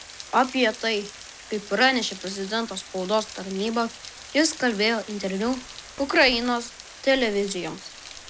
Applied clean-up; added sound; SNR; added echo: none; Rain; 16 dB; none.